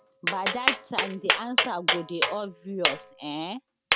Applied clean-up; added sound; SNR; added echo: none; Tap; -5 dB; none.